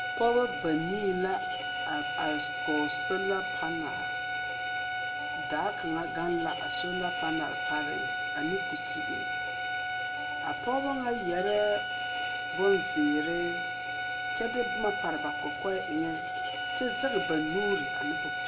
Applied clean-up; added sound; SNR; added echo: none; Bowed string instrument; 1 dB; reverberation time 0.4 s.